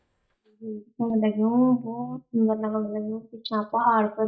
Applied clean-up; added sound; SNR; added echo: neural mask model DeepFilterNet 3.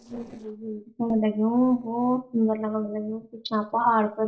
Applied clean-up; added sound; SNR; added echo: neural separator model SepFormer DNS4.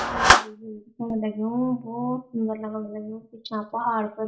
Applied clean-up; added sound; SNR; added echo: none; Clapping; -1 dB; reverberation time 0.4 s.